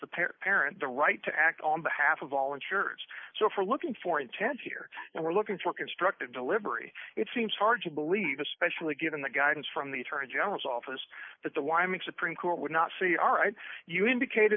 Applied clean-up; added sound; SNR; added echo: neural mask model Resemble Enhance denoiser.